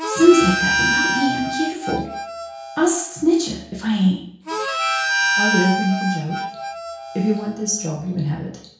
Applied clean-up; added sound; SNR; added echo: none; Harmonica; 3 dB; reverberation time 0.6 s.